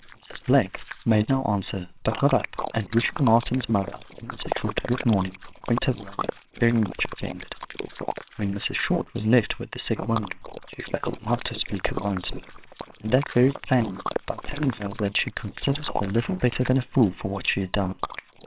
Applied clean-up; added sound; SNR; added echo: neural separator model SepFormer WHAMR!.